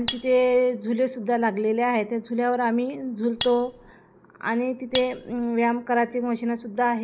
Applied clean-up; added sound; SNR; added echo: none; Cutlery, silverware; 10 dB; none.